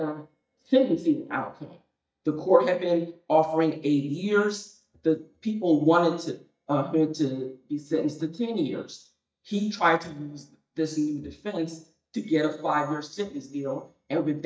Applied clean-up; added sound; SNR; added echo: neural mask model DeepFilterNet 3.